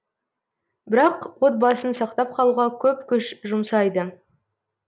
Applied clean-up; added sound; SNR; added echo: none; none; none; none.